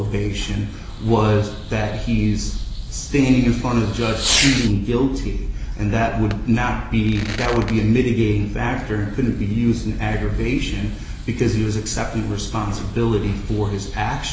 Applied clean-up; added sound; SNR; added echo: none; Fireworks; 13 dB; none.